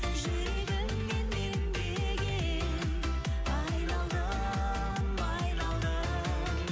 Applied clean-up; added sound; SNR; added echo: none; none; none; none.